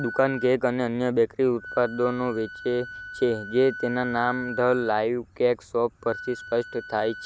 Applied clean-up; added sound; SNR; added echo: none; Wind instrument, woodwind instrument; 14 dB; none.